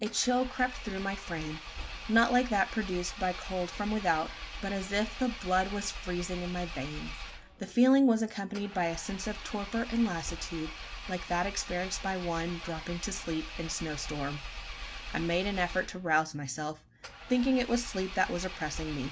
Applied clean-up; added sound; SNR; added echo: none; Engine; 10 dB; none.